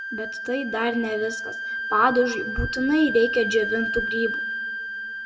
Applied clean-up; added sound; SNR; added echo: none; Wind instrument, woodwind instrument; 5 dB; reverberation time 0.9 s.